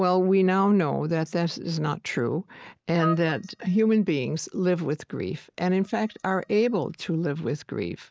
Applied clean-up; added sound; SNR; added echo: neural mask model DeepFilterNet 3.